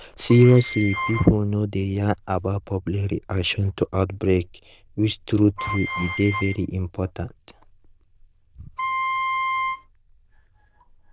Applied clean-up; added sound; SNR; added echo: neural diffusion model UNIVERSE++.